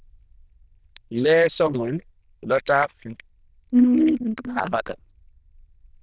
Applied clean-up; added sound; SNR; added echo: neural diffusion model UNIVERSE++.